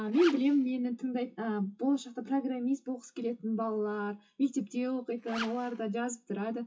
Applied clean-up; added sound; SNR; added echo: classical method WPE with log-MMSE.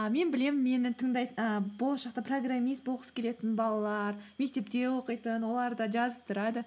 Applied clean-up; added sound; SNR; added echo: none; none; none; none.